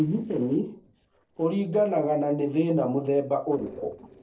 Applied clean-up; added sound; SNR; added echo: neural separator model SepFormer DNS4.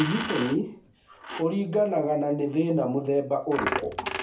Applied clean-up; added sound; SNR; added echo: none; Coin (dropping); 9 dB; reverberation time 0.3 s.